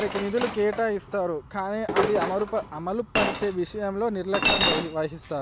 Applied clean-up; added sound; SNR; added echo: none; Chink, clink; 2 dB; none.